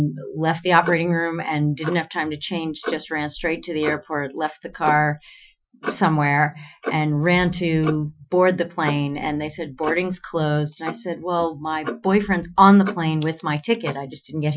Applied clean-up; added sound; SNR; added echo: classical method Wiener filter.